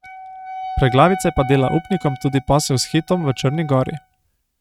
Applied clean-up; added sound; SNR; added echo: neural mask model RNNoise.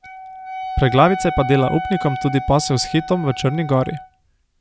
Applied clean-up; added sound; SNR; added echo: none; Wind instrument, woodwind instrument; 9 dB; none.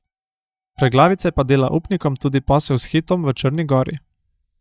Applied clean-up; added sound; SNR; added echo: neural mask model DeepFilterNet 3.